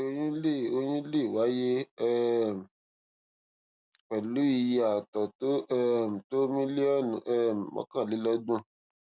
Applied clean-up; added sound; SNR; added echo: none; none; none; none.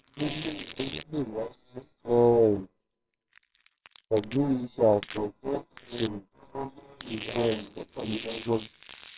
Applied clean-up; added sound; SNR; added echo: neural separator model SepFormer WHAMR!.